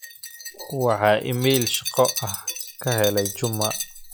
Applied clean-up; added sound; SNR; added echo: classical method log-MMSE.